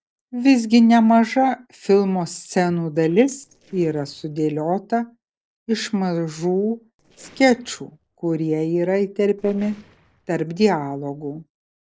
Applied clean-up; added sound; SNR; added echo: neural separator model SepFormer DNS4.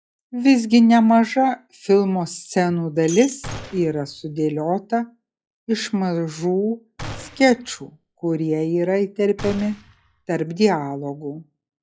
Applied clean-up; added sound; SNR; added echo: classical method log-MMSE.